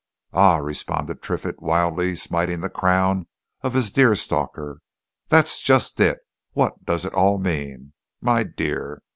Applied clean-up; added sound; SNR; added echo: none; none; none; none.